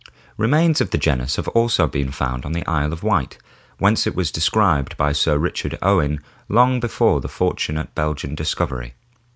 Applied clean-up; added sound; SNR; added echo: none; none; none; none.